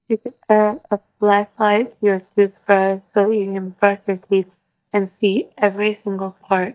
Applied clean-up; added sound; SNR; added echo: neural mask model DeepFilterNet 3.